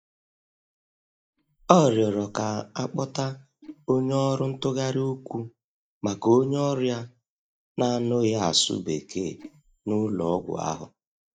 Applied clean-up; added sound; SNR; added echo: neural mask model DeepFilterNet 3.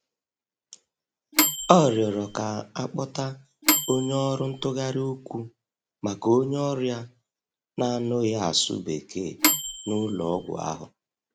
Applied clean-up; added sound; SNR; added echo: none; Microwave oven / Bell; 0 dB; none.